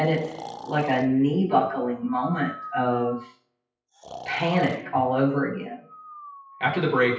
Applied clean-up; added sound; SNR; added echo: classical method WPE with log-MMSE.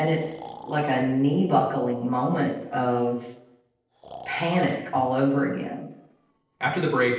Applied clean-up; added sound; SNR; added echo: neural separator model SepFormer DNS4.